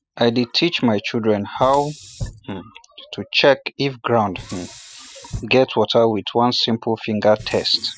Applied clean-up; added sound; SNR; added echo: classical method spectral subtraction.